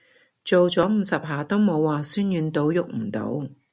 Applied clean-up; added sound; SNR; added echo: none; none; none; none.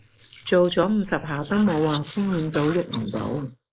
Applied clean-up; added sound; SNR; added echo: neural mask model Resemble Enhance denoiser.